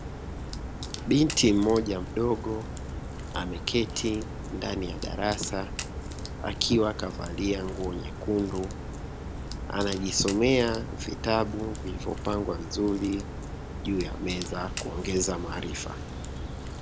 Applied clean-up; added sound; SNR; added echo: none; Crack; 6 dB; none.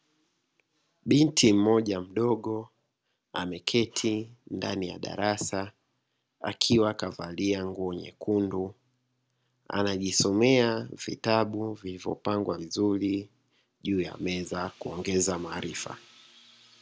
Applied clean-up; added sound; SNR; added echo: none; none; none; none.